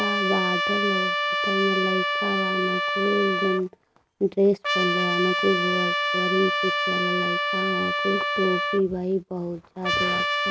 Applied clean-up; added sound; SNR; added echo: none; Trumpet; -1 dB; none.